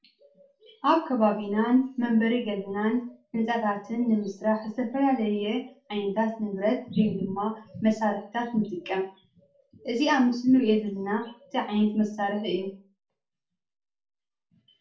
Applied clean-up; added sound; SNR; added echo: none; none; none; reverberation time 0.3 s.